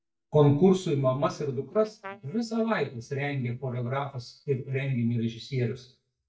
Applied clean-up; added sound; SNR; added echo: neural mask model DeepFilterNet 3.